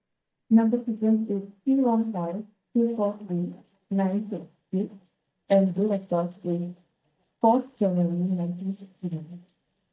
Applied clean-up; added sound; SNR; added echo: neural mask model DeepFilterNet 3.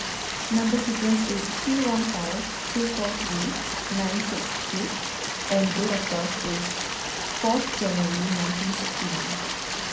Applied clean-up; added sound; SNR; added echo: none; Stream; 2 dB; reverberation time 0.6 s.